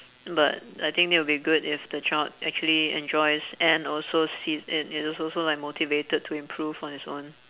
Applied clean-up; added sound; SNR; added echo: none; none; none; none.